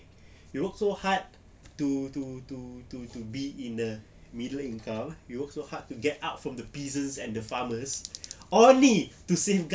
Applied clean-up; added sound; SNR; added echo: none; none; none; none.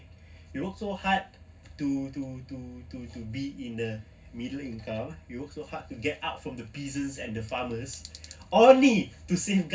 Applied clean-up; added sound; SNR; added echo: none; none; none; reverberation time 0.4 s.